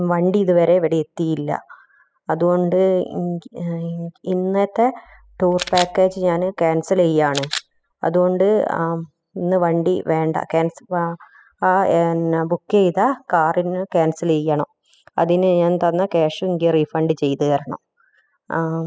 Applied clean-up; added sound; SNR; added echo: classical method spectral subtraction.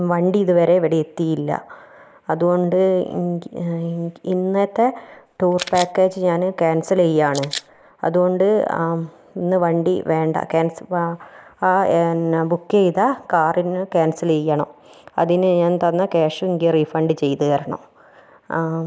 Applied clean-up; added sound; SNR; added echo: neural mask model Resemble Enhance denoiser.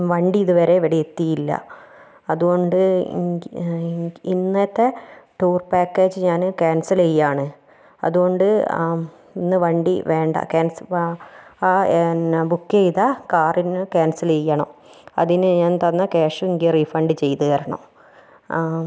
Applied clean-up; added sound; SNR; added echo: none; none; none; none.